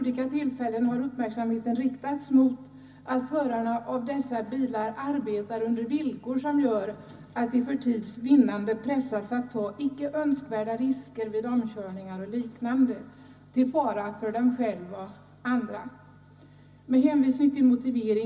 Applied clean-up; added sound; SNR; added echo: none; none; none; reverberation time 0.4 s.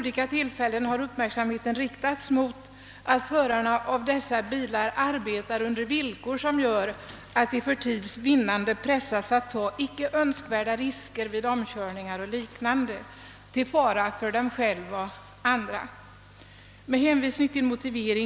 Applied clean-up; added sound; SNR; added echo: none; none; none; none.